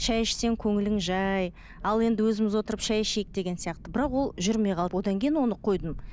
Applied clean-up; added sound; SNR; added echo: none; Thunderstorm; 16 dB; none.